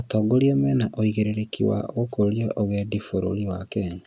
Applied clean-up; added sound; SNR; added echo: none; none; none; none.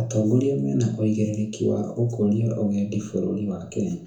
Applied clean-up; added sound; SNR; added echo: none; none; none; reverberation time 0.6 s.